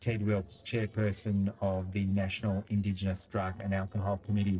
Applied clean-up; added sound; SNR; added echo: neural separator model SepFormer DNS4.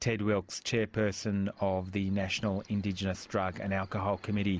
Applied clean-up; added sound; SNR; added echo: none; none; none; none.